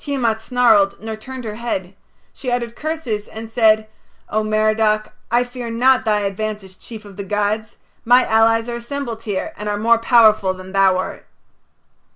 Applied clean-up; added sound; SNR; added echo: none; none; none; none.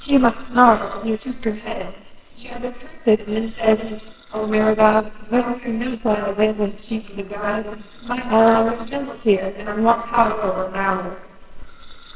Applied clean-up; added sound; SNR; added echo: neural separator model SepFormer WHAMR!.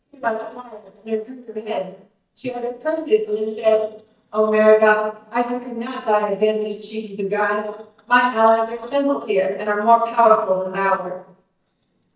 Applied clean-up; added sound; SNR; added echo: neural mask model DeepFilterNet 3.